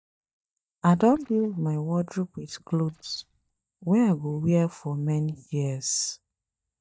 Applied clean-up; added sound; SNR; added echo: neural mask model DeepFilterNet 3.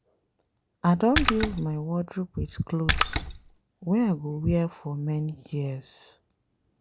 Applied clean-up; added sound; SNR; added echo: none; Splash, splatter; -4 dB; none.